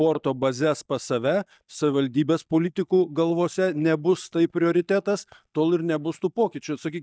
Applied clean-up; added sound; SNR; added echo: neural mask model DeepFilterNet 3.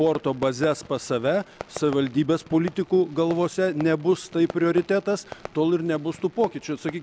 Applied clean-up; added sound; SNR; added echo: none; Fireworks; 18 dB; none.